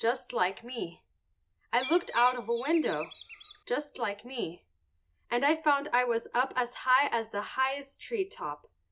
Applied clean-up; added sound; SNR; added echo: none; Bird; 13 dB; none.